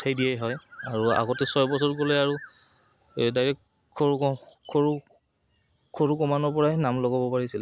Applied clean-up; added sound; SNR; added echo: none; none; none; none.